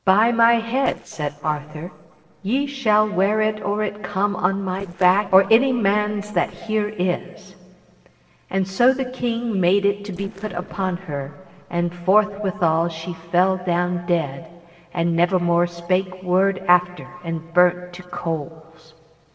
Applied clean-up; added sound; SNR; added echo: neural separator model SepFormer DNS4.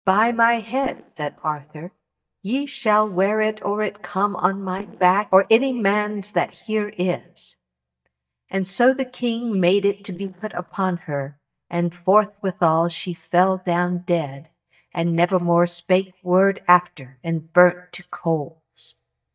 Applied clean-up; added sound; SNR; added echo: neural mask model DeepFilterNet 3.